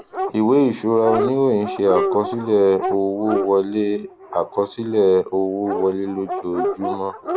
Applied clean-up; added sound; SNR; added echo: none; Dog; 7 dB; none.